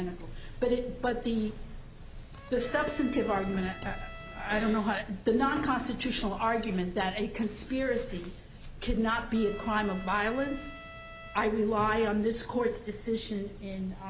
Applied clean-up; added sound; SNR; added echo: none; Trumpet; 17 dB; none.